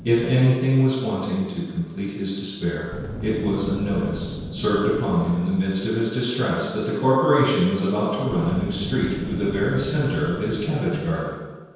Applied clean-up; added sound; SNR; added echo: none; Boom; 13 dB; reverberation time 1.2 s.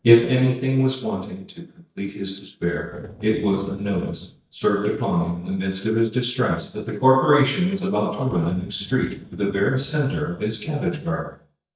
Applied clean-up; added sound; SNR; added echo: neural mask model DeepFilterNet 3.